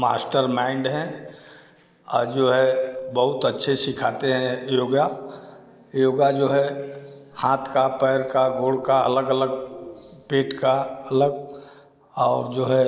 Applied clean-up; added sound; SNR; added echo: neural separator model SepFormer DNS4.